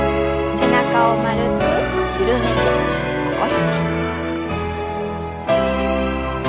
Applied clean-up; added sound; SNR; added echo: none; Door; 13 dB; none.